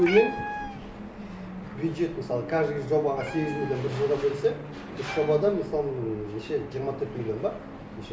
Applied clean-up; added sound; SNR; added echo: none; Meow; 13 dB; none.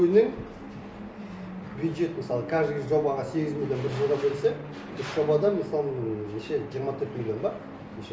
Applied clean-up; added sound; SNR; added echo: none; none; none; none.